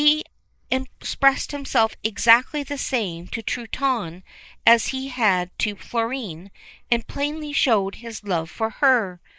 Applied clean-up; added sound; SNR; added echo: neural mask model Resemble Enhance denoiser.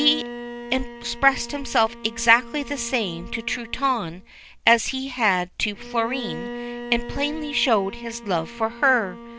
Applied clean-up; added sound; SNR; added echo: none; Bowed string instrument; 13 dB; none.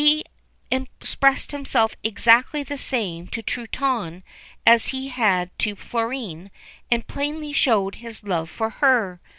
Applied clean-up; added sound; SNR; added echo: none; none; none; none.